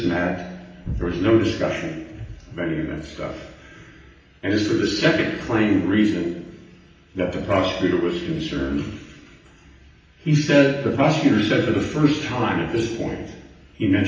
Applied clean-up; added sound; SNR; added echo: none; none; none; reverberation time 0.9 s.